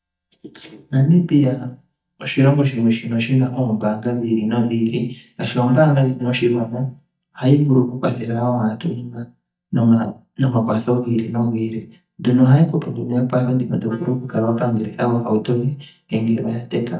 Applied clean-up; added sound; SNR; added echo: neural mask model DeepFilterNet 3.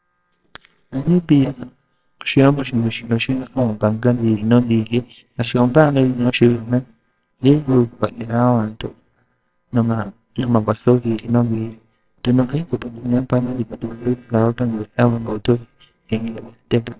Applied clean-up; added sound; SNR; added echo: neural separator model SepFormer WHAMR!.